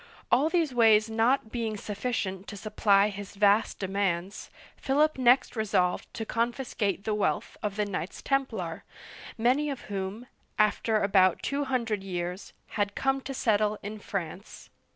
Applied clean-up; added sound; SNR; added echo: none; none; none; none.